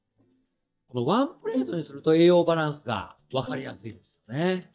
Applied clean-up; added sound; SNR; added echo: neural mask model DeepFilterNet 3.